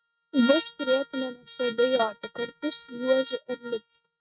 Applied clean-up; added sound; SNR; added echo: neural mask model RNNoise.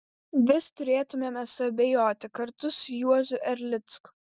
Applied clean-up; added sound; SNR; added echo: none; none; none; none.